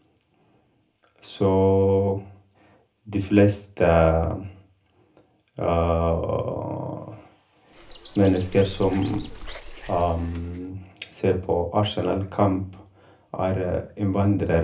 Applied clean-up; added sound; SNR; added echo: none; Bird; 15 dB; reverberation time 0.3 s.